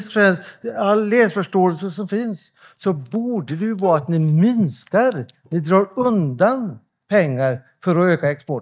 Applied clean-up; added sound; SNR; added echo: neural mask model DeepFilterNet 3.